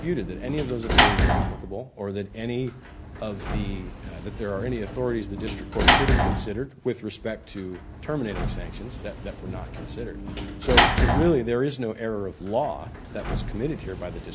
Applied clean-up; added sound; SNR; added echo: none; Sliding door / Slam; -3 dB; none.